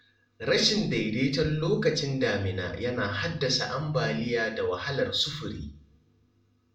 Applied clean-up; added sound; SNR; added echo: none; none; none; reverberation time 0.4 s.